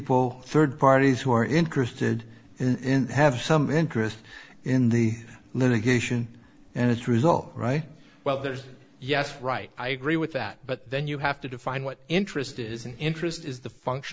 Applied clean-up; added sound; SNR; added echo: none; none; none; none.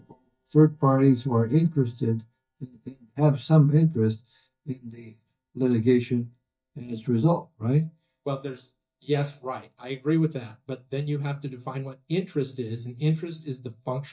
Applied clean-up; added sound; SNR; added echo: neural mask model DeepFilterNet 3.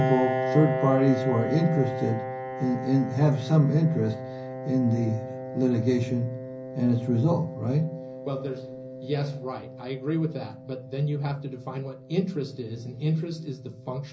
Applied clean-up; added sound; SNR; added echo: none; Piano; 8 dB; reverberation time 0.5 s.